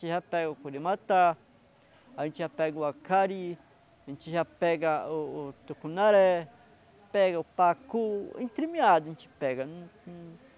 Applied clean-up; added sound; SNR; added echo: none; none; none; none.